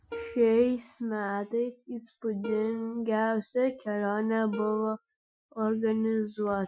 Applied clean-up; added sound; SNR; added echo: classical method Wiener filter.